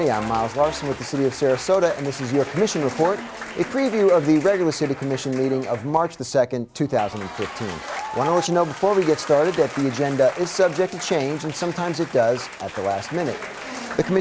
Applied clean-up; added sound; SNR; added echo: none; Applause / Crowd / Cheering; 13 dB; none.